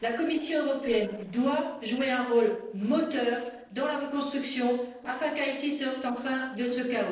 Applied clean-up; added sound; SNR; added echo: neural separator model SepFormer DNS4.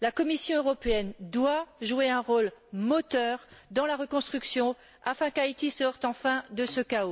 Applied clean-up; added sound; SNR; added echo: none; none; none; none.